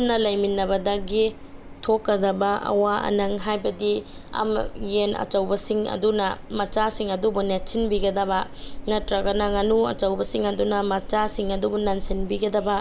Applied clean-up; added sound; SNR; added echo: none; Train; 10 dB; none.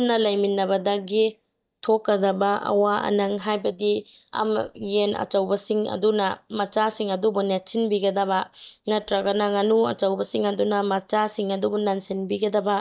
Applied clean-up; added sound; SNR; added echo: neural mask model DeepFilterNet 3.